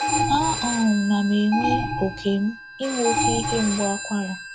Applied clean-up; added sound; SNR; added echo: none; Alarm + Telephone; 2 dB; none.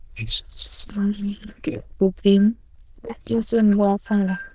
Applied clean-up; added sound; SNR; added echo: neural diffusion model UNIVERSE++.